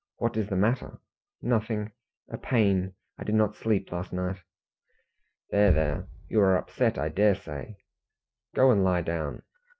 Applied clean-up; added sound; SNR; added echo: neural separator model SepFormer DNS4.